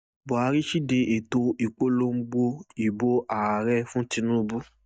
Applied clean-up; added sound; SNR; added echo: neural mask model DeepFilterNet 3.